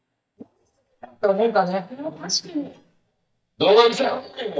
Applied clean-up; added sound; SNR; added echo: neural mask model DeepFilterNet 3.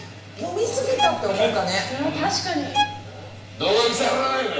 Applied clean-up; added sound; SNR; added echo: none; Bowed string instrument; 6 dB; reverberation time 0.8 s.